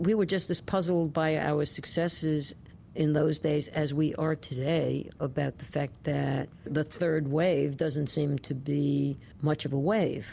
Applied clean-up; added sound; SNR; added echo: none; none; none; none.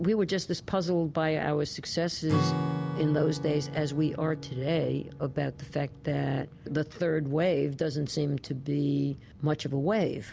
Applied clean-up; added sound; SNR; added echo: none; Acoustic guitar / Strum; 9 dB; none.